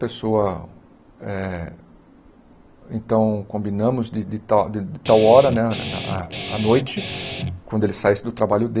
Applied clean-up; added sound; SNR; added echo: none; Guitar; 6 dB; none.